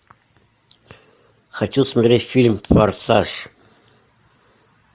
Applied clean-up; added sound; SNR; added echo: none; none; none; none.